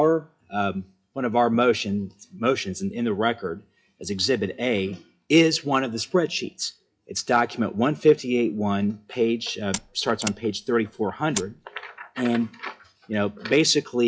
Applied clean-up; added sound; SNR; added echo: classical method WPE with log-MMSE.